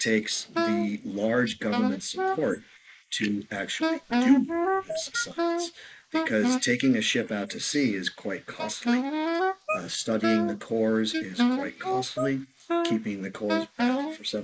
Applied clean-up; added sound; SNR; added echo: neural mask model Resemble Enhance denoiser.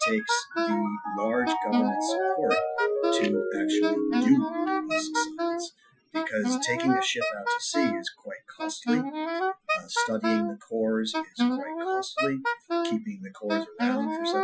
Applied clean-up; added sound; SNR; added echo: classical method Wiener filter.